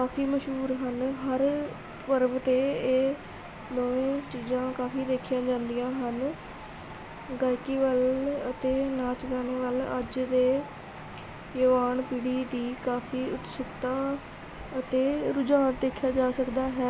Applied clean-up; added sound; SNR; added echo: none; none; none; none.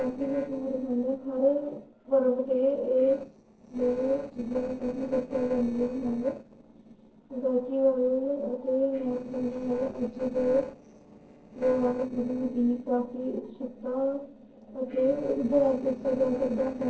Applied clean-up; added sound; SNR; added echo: neural separator model SepFormer DNS4.